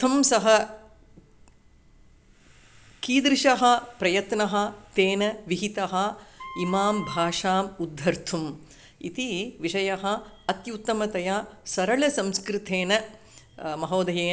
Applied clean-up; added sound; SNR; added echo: none; Wind instrument, woodwind instrument; 14 dB; none.